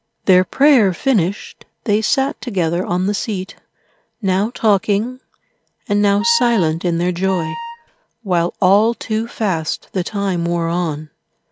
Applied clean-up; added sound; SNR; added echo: none; Wind instrument, woodwind instrument; 12 dB; none.